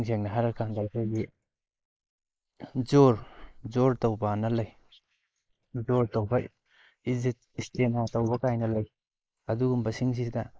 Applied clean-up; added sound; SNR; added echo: neural mask model Resemble Enhance denoiser.